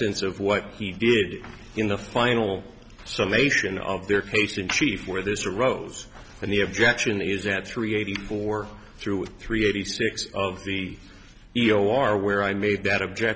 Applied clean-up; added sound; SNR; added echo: none; none; none; none.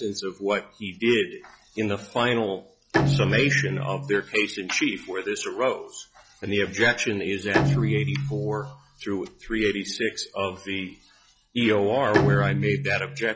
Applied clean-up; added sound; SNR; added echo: classical method log-MMSE.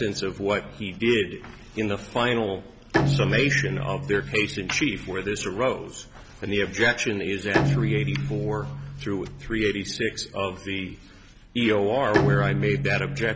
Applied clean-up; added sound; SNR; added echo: none; Bowed string instrument; 4 dB; none.